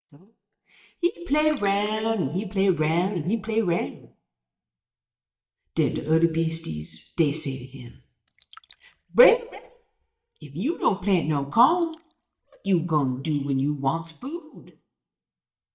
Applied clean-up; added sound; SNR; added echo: neural mask model DeepFilterNet 3.